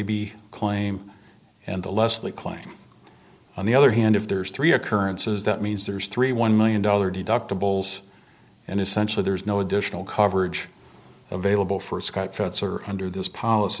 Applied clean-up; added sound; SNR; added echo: none; none; none; none.